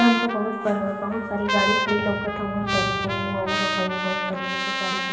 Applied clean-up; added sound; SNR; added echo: none; Trumpet; 1 dB; reverberation time 2.5 s.